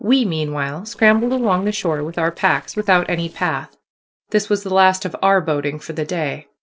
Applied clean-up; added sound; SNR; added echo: neural separator model SepFormer DNS4.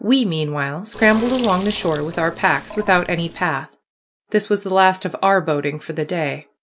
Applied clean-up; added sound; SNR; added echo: none; Sink (filling or washing); 12 dB; none.